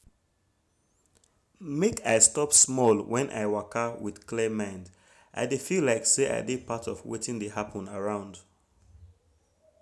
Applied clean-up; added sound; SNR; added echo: none; none; none; none.